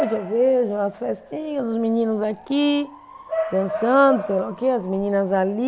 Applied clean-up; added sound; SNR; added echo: none; Bark / Motor vehicle (road) / Siren; 11 dB; none.